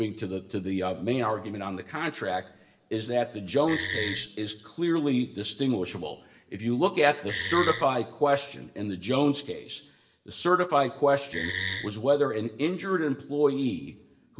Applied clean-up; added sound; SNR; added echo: none; Wood; 4 dB; reverberation time 0.7 s.